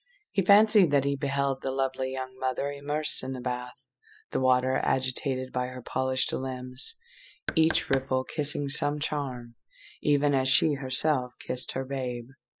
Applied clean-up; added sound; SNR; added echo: classical method spectral subtraction.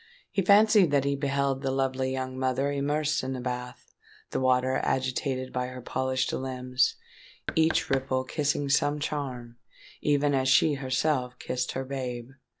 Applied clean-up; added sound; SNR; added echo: none; Knock; 10 dB; none.